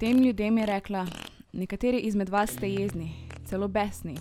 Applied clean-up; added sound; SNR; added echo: none; Guitar + Fart; 16 dB; none.